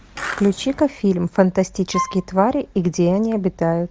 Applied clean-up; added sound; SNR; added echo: none; Wind instrument, woodwind instrument + Skateboard; 9 dB; none.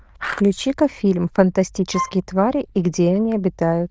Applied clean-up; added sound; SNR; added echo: neural diffusion model UNIVERSE++.